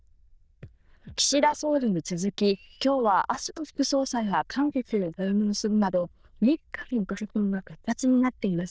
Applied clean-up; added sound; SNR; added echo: neural diffusion model UNIVERSE++.